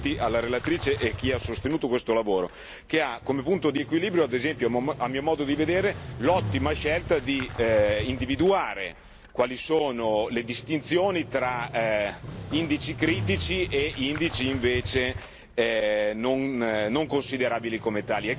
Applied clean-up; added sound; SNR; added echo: none; Motorcycle; 11 dB; none.